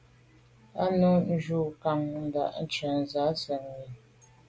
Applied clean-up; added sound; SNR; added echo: none; none; none; none.